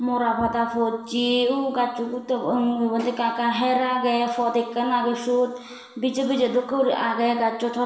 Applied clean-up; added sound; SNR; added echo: none; none; none; reverberation time 1.2 s.